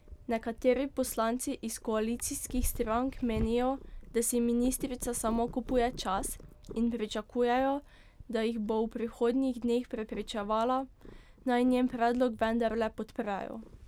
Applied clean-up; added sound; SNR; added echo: none; Purr; 13 dB; none.